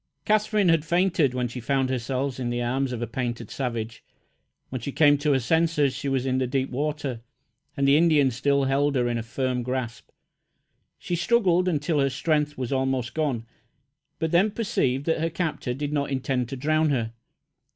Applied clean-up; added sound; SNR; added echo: none; none; none; none.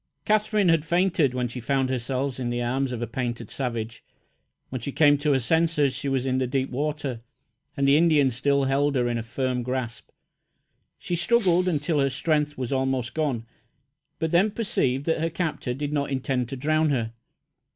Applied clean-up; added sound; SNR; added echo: none; Shatter; 17 dB; none.